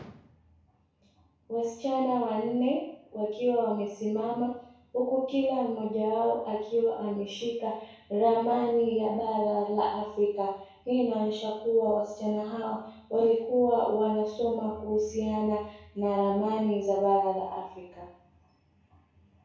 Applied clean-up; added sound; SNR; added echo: none; none; none; reverberation time 0.6 s.